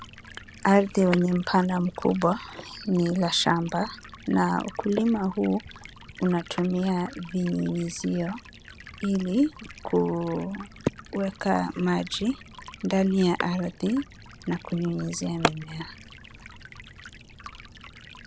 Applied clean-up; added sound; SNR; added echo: none; Stream; 18 dB; none.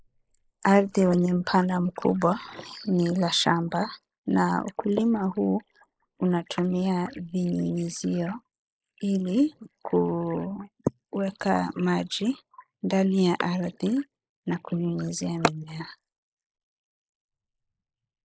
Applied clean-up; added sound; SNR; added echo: neural mask model Resemble Enhance denoiser.